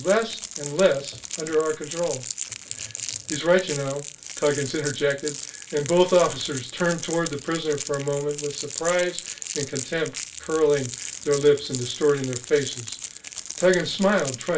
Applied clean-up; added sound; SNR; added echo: none; Crackle; 10 dB; reverberation time 0.2 s.